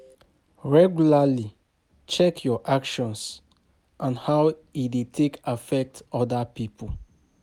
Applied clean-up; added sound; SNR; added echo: none; none; none; none.